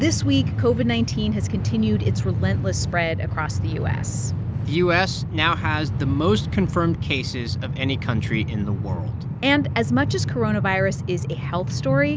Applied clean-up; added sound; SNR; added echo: none; Train; 1 dB; none.